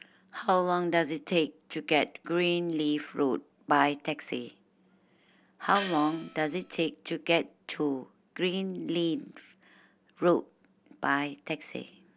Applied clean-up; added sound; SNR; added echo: none; Gong; 11 dB; none.